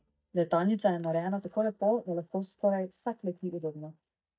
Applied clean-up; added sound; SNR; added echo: neural mask model DeepFilterNet 3.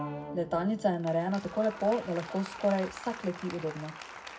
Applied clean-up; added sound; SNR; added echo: none; Applause; 12 dB; reverberation time 0.4 s.